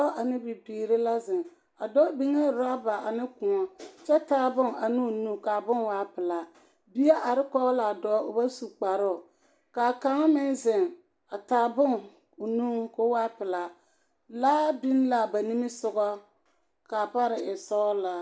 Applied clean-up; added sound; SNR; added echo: none; none; none; none.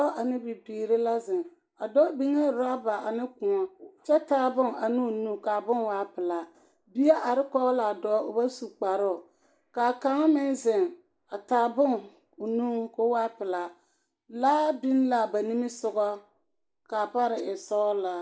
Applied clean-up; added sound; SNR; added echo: neural mask model Resemble Enhance denoiser.